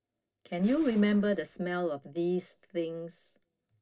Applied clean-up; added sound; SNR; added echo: neural separator model SepFormer DNS4.